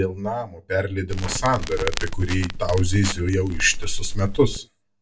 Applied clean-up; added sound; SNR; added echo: none; Crackle; 2 dB; reverberation time 0.2 s.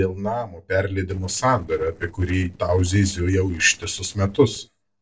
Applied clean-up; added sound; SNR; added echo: neural separator model SepFormer DNS4.